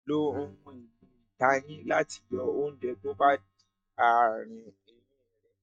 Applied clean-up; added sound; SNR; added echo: neural mask model DeepFilterNet 3.